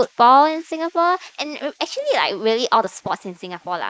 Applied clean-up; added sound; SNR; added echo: neural mask model Resemble Enhance denoiser.